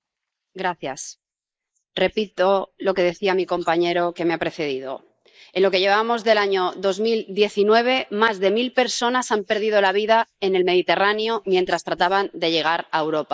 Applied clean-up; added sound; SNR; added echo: neural mask model Resemble Enhance denoiser.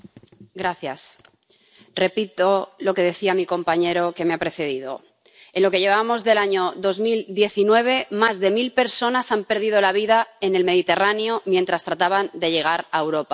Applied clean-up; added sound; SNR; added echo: none; none; none; none.